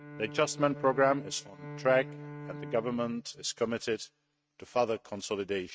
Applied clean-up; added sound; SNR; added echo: neural mask model RNNoise.